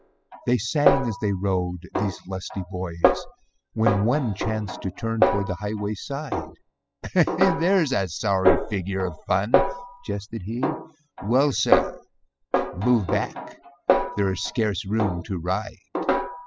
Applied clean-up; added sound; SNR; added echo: classical method spectral subtraction.